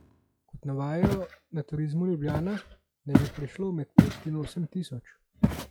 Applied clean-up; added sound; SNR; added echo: classical method log-MMSE.